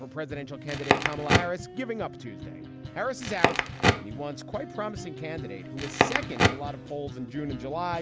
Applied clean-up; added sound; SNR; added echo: none; Crackle; -4 dB; none.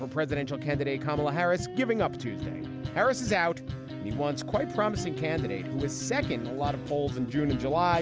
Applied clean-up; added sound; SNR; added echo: none; none; none; none.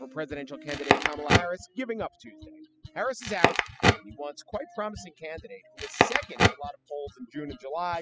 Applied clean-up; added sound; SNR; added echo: classical method spectral subtraction.